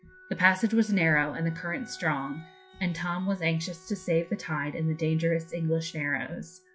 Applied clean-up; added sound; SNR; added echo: classical method log-MMSE.